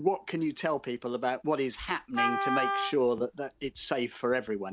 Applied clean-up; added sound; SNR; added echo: none; Wind instrument, woodwind instrument; 1 dB; none.